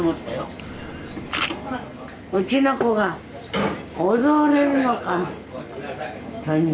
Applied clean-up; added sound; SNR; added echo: none; Camera; 8 dB; none.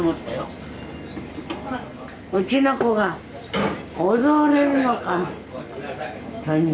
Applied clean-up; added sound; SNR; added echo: none; none; none; none.